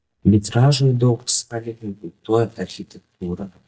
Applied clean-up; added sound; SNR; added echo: neural mask model DeepFilterNet 3.